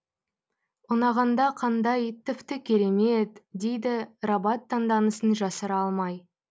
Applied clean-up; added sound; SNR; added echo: none; none; none; none.